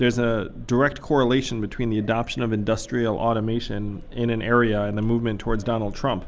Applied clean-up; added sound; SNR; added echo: none; none; none; none.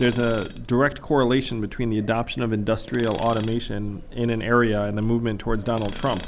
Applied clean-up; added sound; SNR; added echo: none; Tools; 19 dB; none.